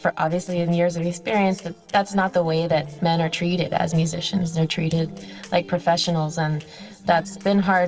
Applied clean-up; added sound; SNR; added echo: neural separator model SepFormer DNS4.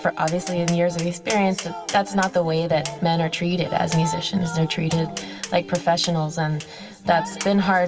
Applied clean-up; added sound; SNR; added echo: none; Tap; 16 dB; reverberation time 1.5 s.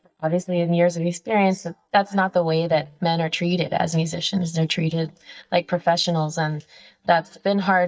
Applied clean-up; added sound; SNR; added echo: neural mask model DeepFilterNet 3.